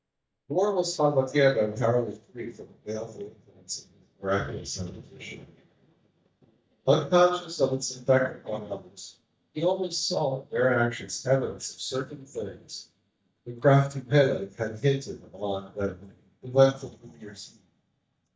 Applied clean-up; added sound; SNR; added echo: neural mask model DeepFilterNet 3.